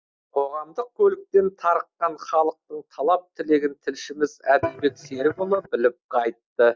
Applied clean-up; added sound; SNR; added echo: neural mask model DeepFilterNet 3.